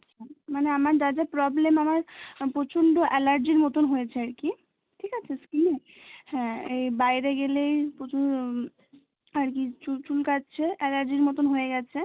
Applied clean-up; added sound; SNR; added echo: none; none; none; none.